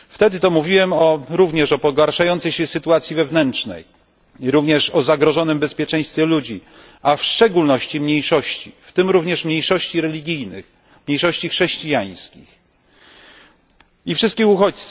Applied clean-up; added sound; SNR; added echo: none; none; none; none.